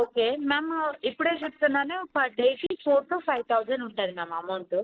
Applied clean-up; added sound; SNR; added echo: neural separator model SepFormer DNS4.